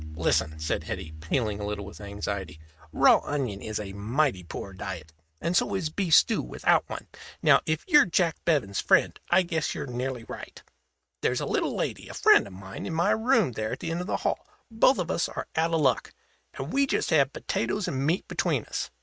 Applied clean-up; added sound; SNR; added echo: neural mask model RNNoise.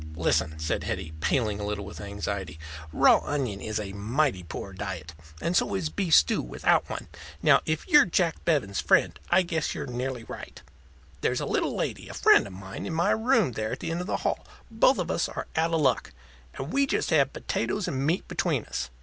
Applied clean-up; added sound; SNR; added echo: none; Piano; 17 dB; none.